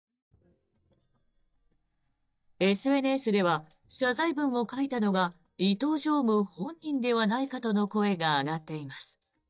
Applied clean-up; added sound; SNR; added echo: neural mask model DeepFilterNet 3.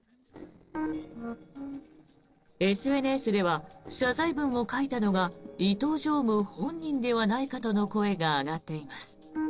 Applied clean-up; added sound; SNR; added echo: neural separator model SepFormer DNS4.